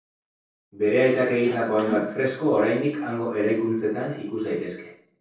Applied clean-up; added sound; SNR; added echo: neural separator model SepFormer DNS4.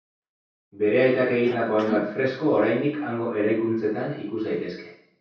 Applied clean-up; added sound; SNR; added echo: none; Cough; 11 dB; reverberation time 0.6 s.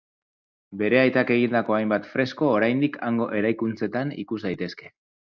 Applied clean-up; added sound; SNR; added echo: none; none; none; none.